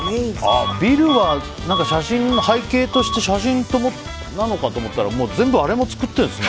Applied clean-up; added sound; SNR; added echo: none; Bus / Alarm; 10 dB; none.